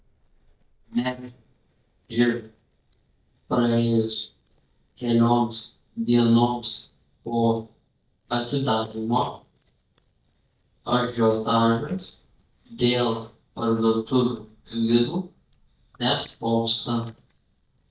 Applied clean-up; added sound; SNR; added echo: neural mask model DeepFilterNet 3.